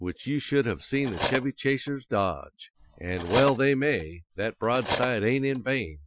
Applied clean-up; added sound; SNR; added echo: classical method Wiener filter.